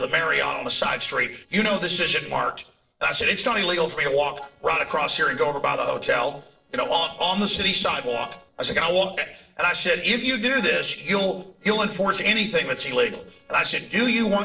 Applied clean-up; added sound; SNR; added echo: neural separator model SepFormer DNS4.